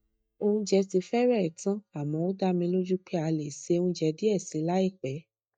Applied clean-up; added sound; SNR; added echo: neural mask model DeepFilterNet 3.